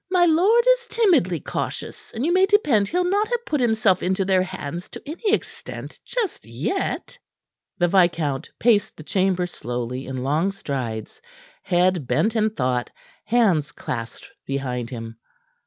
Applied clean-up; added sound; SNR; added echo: none; none; none; none.